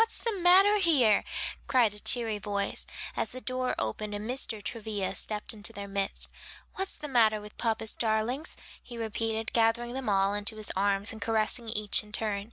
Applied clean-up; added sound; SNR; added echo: none; none; none; none.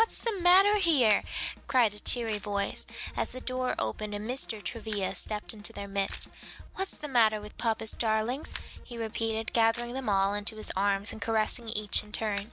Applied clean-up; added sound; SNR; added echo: none; Drum kit + Camera; 17 dB; none.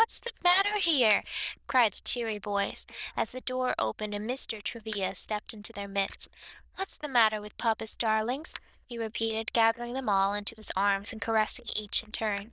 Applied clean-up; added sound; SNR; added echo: neural diffusion model UNIVERSE++.